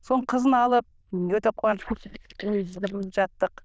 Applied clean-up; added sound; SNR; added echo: neural diffusion model UNIVERSE++.